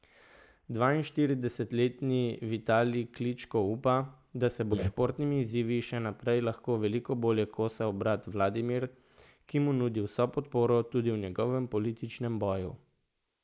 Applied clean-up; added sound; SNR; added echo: neural mask model Resemble Enhance denoiser.